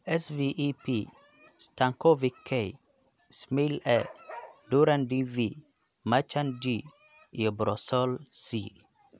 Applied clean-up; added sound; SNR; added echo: none; Bark; 16 dB; none.